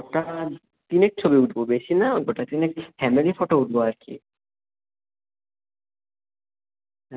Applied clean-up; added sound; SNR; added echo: none; none; none; none.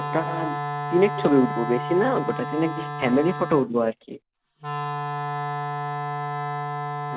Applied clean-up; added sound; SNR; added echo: none; Wind instrument, woodwind instrument; 4 dB; none.